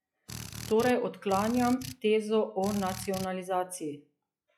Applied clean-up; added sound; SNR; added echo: classical method log-MMSE.